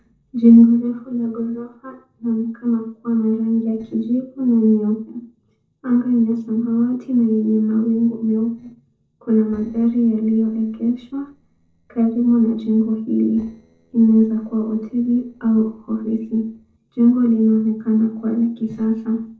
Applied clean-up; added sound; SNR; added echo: neural separator model SepFormer DNS4.